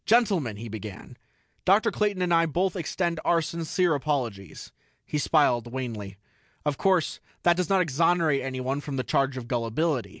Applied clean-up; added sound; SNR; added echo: none; none; none; none.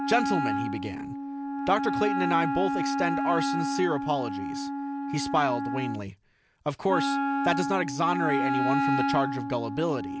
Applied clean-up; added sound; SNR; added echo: none; Wind instrument, woodwind instrument; 0 dB; none.